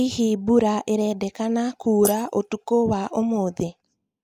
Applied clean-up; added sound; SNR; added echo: neural mask model Resemble Enhance denoiser.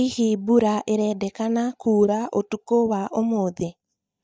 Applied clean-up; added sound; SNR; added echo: neural mask model DeepFilterNet 3.